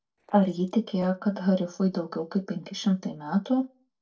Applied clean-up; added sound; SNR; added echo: neural separator model SepFormer DNS4.